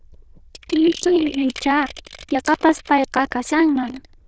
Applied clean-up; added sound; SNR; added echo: neural diffusion model UNIVERSE++.